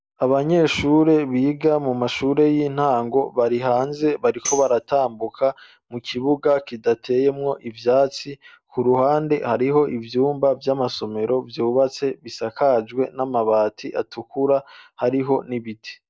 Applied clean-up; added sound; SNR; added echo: none; Tambourine; 13 dB; none.